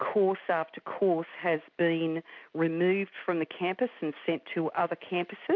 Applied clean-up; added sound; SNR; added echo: none; none; none; none.